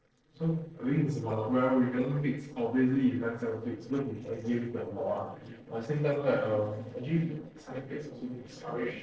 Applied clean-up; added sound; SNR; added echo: neural separator model SepFormer DNS4.